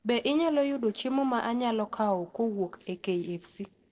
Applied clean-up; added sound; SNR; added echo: neural separator model SepFormer DNS4.